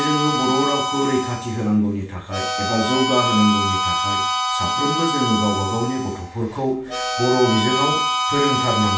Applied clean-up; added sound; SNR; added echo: none; Harmonica; 1 dB; reverberation time 0.3 s.